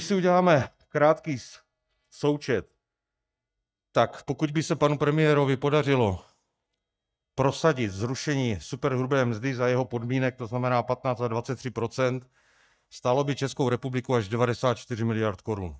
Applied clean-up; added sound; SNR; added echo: neural mask model DeepFilterNet 3.